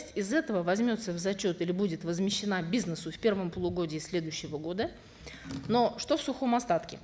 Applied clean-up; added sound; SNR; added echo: none; none; none; none.